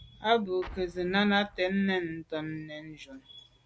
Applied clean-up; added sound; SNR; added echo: none; Explosion; 19 dB; none.